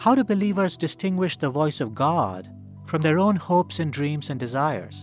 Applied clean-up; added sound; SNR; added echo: none; none; none; none.